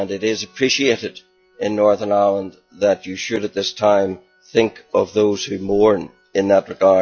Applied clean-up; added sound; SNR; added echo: classical method log-MMSE.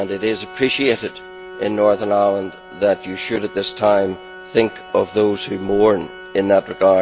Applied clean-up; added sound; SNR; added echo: none; Organ; 17 dB; none.